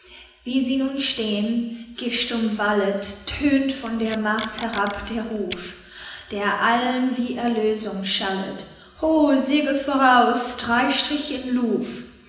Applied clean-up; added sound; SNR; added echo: none; Packing tape, duct tape; 13 dB; reverberation time 1.0 s.